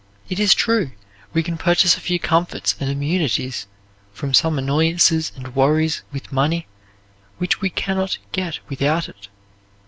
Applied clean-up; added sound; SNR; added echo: none; none; none; none.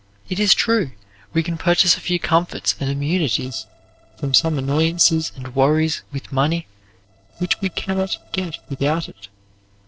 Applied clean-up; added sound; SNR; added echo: neural separator model SepFormer DNS4.